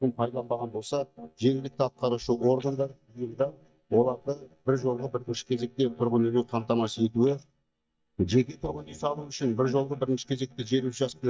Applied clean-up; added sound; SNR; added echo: neural mask model DeepFilterNet 3.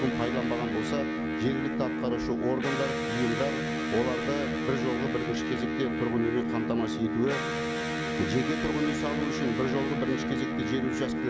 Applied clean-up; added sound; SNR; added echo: none; Electric guitar; -1 dB; none.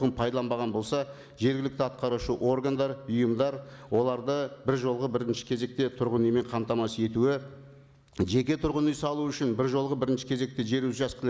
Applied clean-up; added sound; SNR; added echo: none; none; none; none.